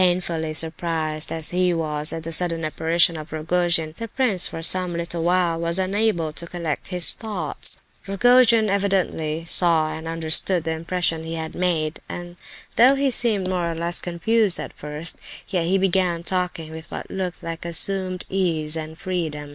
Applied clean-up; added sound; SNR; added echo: none; none; none; none.